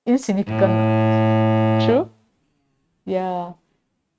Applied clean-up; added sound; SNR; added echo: neural mask model RNNoise.